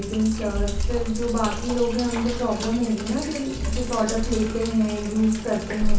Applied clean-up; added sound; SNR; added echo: none; Sink (filling or washing); 2 dB; reverberation time 0.6 s.